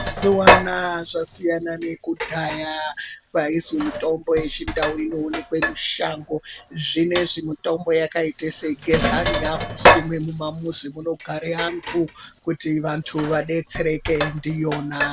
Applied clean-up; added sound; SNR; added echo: none; Sink (filling or washing); 1 dB; none.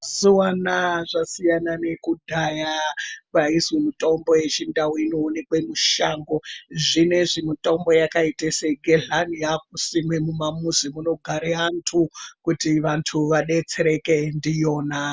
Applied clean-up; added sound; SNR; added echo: none; none; none; none.